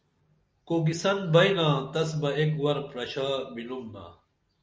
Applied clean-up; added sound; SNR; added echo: none; none; none; none.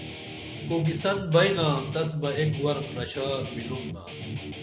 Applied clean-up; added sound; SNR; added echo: none; Guitar; 8 dB; none.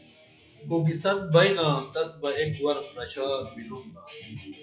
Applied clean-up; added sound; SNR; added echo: classical method log-MMSE.